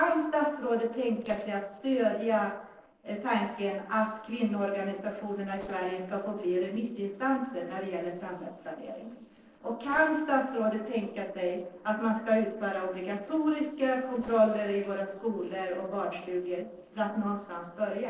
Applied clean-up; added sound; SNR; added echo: neural separator model SepFormer DNS4.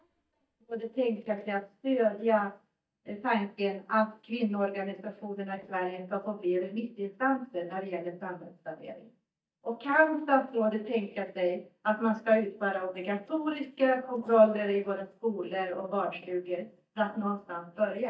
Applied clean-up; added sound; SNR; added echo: neural mask model DeepFilterNet 3.